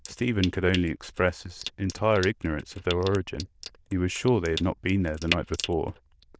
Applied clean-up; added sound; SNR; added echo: neural diffusion model UNIVERSE++.